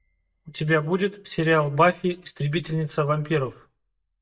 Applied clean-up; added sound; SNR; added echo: neural mask model DeepFilterNet 3.